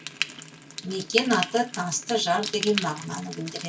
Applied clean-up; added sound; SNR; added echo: none; Frying (food); 7 dB; reverberation time 0.2 s.